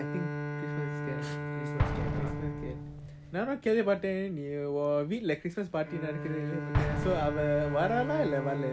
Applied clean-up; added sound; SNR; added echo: none; Bowed string instrument + Explosion; 3 dB; none.